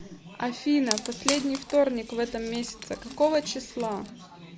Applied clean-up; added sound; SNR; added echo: none; Wood; 9 dB; none.